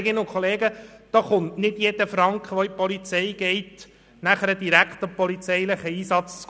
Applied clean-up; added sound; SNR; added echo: none; none; none; none.